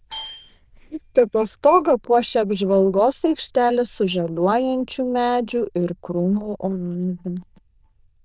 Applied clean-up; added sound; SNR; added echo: neural diffusion model UNIVERSE++.